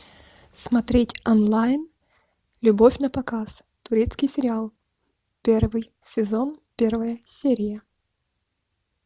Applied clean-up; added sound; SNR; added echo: none; none; none; none.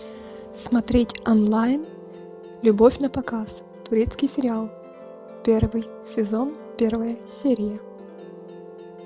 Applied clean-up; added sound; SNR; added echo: none; Musical instrument; 16 dB; none.